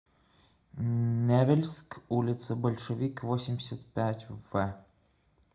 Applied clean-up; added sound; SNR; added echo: none; none; none; reverberation time 0.3 s.